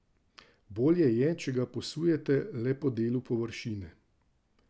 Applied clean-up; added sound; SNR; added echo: none; none; none; none.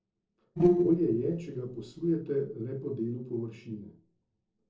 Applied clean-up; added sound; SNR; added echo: neural separator model SepFormer DNS4.